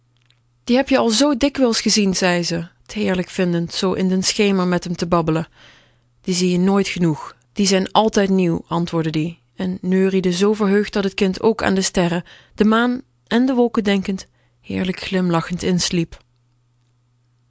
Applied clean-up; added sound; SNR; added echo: none; none; none; none.